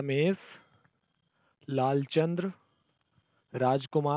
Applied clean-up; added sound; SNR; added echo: none; none; none; none.